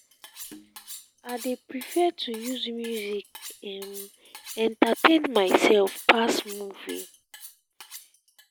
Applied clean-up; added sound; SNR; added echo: none; Cutlery, silverware; 18 dB; none.